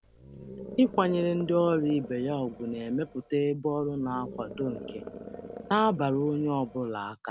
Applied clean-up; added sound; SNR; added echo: none; Animal; 14 dB; none.